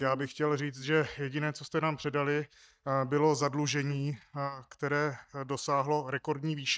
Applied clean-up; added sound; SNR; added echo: neural mask model DeepFilterNet 3.